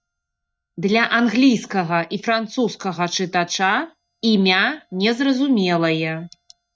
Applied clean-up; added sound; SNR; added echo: neural mask model DeepFilterNet 3.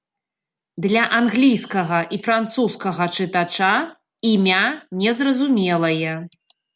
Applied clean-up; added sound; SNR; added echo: none; none; none; none.